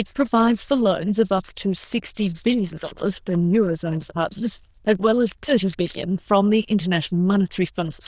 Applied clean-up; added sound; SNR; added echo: neural diffusion model UNIVERSE++.